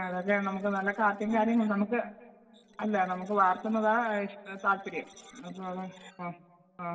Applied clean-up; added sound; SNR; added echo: neural separator model SepFormer DNS4.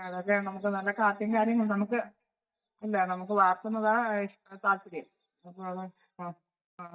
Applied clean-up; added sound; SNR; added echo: neural mask model DeepFilterNet 3.